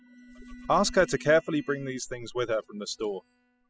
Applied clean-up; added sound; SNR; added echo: classical method spectral subtraction.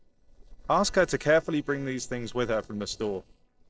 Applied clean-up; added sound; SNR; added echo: neural separator model SepFormer DNS4.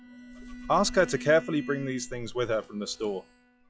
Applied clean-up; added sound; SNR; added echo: classical method log-MMSE.